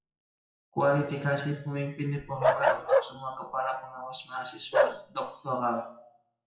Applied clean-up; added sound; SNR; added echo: classical method WPE with log-MMSE.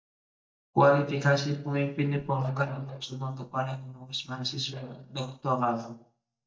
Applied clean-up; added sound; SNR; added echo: neural mask model DeepFilterNet 3.